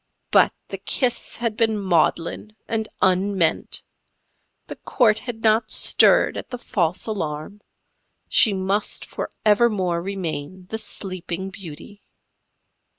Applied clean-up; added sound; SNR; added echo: none; none; none; none.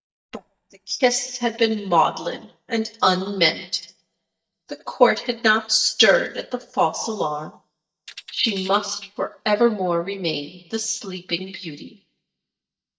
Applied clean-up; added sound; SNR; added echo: neural mask model DeepFilterNet 3.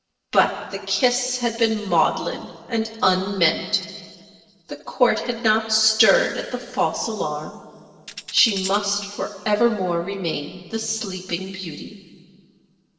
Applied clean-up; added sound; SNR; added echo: neural separator model SepFormer DNS4.